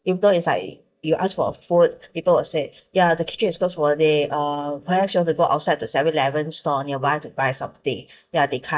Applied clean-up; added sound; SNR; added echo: neural mask model DeepFilterNet 3.